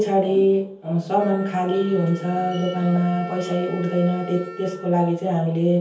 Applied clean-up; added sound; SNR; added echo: none; Wind instrument, woodwind instrument; 19 dB; reverberation time 0.5 s.